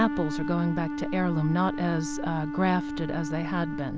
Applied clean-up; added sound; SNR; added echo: none; Wind instrument, woodwind instrument; 5 dB; none.